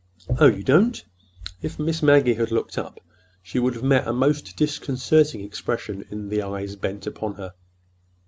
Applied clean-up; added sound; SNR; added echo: none; none; none; none.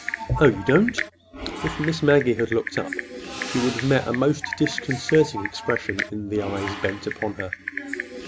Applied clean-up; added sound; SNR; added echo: none; Typing; 8 dB; none.